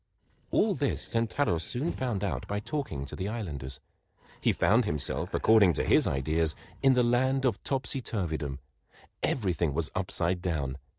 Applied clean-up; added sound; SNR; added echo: neural separator model SepFormer DNS4.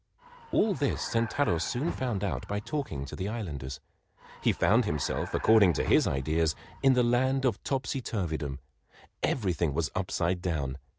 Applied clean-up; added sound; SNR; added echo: none; Vehicle; 15 dB; none.